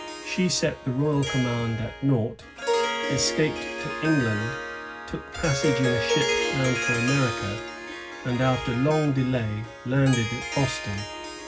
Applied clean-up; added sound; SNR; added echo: none; Harp; 4 dB; reverberation time 0.4 s.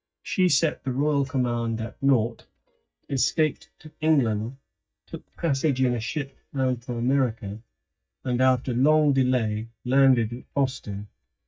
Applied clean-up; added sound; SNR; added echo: neural mask model DeepFilterNet 3.